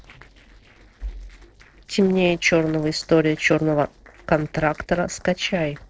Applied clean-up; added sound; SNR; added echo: neural separator model SepFormer DNS4.